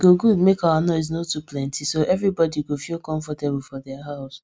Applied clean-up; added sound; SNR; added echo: none; none; none; none.